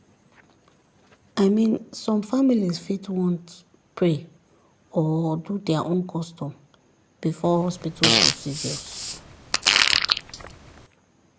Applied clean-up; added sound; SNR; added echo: none; Fart; -2 dB; none.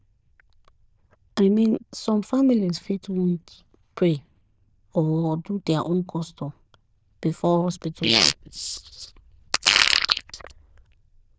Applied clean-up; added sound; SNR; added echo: neural diffusion model UNIVERSE++.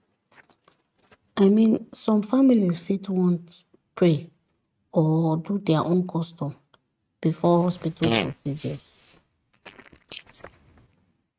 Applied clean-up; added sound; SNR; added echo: neural mask model RNNoise.